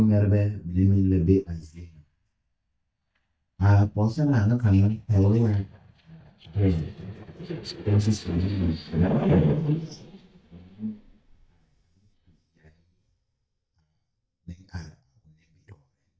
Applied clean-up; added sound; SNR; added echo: neural mask model DeepFilterNet 3.